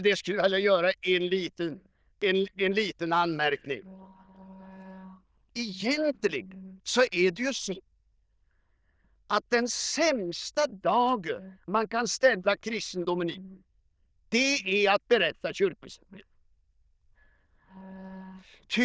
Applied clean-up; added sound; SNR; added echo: neural diffusion model UNIVERSE++.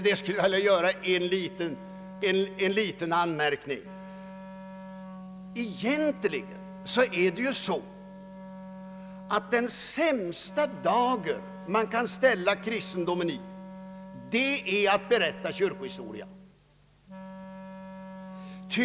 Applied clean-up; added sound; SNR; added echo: none; Wind instrument, woodwind instrument; 14 dB; none.